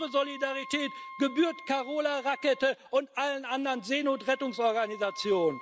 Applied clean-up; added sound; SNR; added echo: none; Wind instrument, woodwind instrument; 17 dB; none.